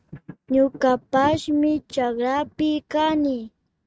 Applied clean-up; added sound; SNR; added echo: neural mask model RNNoise.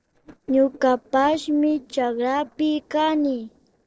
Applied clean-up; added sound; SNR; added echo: neural separator model SepFormer DNS4.